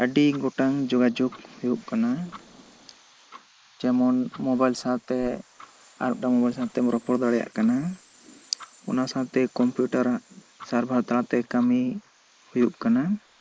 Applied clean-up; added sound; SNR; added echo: neural mask model Resemble Enhance denoiser.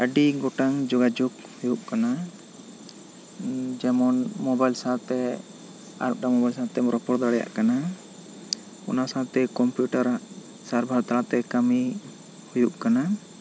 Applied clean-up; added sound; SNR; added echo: none; none; none; none.